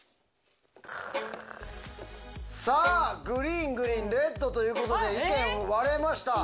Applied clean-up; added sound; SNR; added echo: none; Bowed string instrument; 14 dB; none.